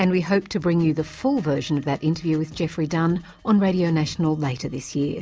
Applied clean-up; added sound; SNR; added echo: none; none; none; none.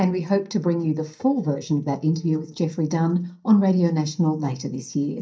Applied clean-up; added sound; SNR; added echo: neural mask model DeepFilterNet 3.